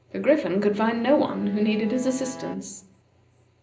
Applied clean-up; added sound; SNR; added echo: none; Bowed string instrument; 18 dB; reverberation time 0.5 s.